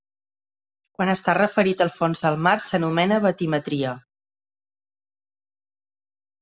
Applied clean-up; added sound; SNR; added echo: none; none; none; none.